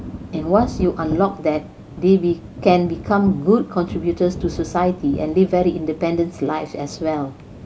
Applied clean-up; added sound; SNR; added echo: none; Thunder; 13 dB; none.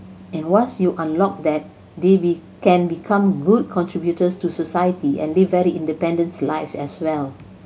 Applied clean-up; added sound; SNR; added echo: none; none; none; none.